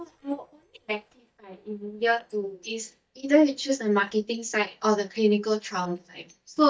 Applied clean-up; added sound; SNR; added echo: neural mask model DeepFilterNet 3.